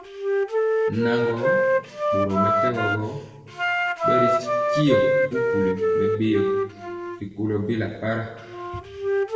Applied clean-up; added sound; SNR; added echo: none; Wind instrument, woodwind instrument; -4 dB; reverberation time 1.2 s.